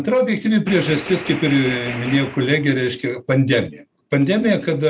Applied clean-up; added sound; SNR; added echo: none; Gunshot, gunfire; 13 dB; none.